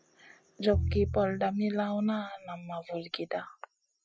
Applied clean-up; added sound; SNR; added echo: classical method Wiener filter.